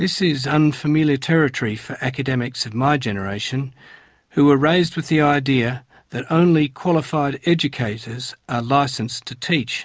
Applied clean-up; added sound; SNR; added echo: none; none; none; none.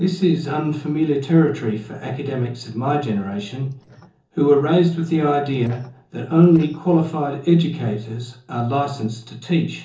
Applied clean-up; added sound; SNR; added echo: neural separator model SepFormer DNS4.